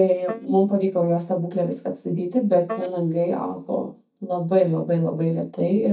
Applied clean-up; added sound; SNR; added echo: neural mask model DeepFilterNet 3.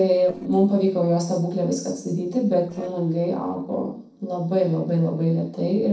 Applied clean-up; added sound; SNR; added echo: neural separator model SepFormer DNS4.